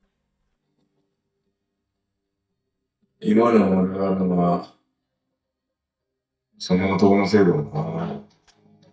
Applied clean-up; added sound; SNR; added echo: neural mask model DeepFilterNet 3.